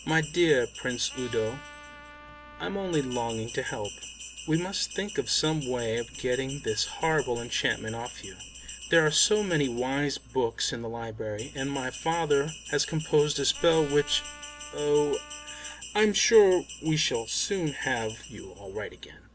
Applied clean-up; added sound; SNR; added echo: none; Bell + Trumpet; 15 dB; none.